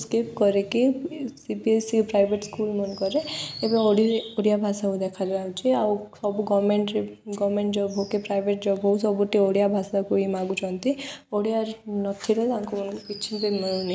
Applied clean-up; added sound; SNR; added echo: none; none; none; none.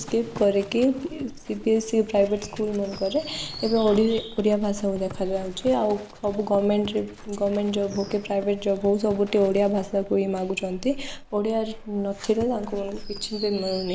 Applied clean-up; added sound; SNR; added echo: none; Livestock, farm animals, working animals; 16 dB; none.